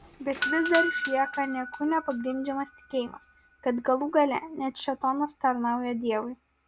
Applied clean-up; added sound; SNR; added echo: none; Doorbell; -4 dB; none.